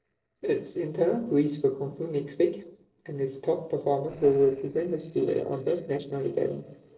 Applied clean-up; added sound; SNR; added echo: neural separator model SepFormer DNS4.